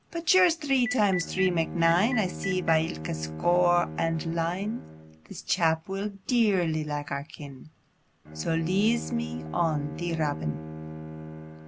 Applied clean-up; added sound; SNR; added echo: none; Telephone + Bowed string instrument; 10 dB; none.